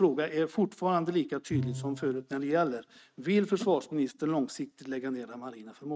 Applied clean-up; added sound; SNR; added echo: neural mask model RNNoise.